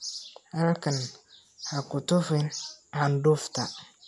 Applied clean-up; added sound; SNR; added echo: none; none; none; none.